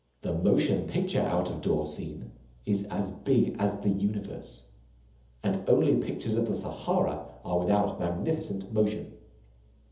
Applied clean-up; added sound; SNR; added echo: none; none; none; reverberation time 0.7 s.